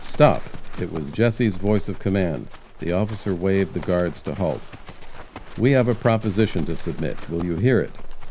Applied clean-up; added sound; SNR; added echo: none; Livestock, farm animals, working animals; 8 dB; none.